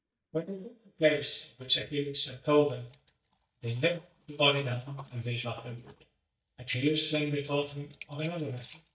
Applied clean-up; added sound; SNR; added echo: neural mask model DeepFilterNet 3.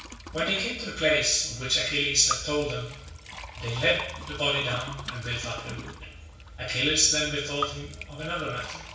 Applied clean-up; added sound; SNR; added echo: none; Liquid; 14 dB; reverberation time 0.6 s.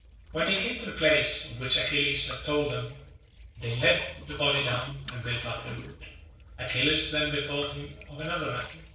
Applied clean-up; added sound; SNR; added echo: neural separator model SepFormer DNS4.